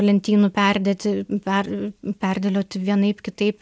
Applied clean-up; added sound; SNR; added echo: none; none; none; none.